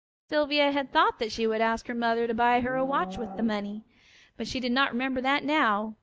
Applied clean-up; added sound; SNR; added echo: neural mask model DeepFilterNet 3.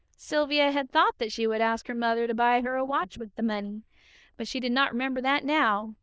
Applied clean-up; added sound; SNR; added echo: neural diffusion model UNIVERSE++.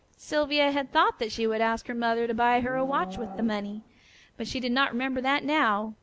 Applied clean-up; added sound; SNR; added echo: none; Livestock, farm animals, working animals; 19 dB; none.